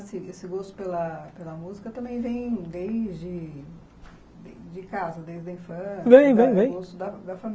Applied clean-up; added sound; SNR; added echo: none; none; none; none.